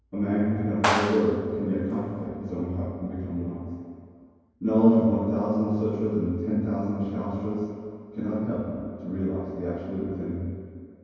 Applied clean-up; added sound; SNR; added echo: none; Clapping; 3 dB; reverberation time 2.2 s.